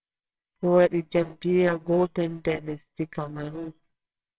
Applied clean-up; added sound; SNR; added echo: neural separator model SepFormer WHAMR!.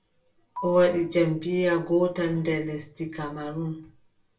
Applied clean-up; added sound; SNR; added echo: none; Marimba, xylophone; 16 dB; reverberation time 0.2 s.